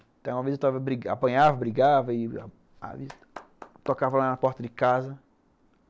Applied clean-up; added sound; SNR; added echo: none; none; none; none.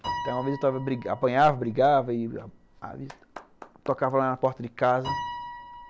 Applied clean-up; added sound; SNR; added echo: none; Piano; 13 dB; none.